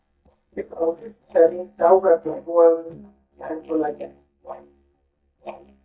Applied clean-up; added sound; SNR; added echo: neural mask model DeepFilterNet 3.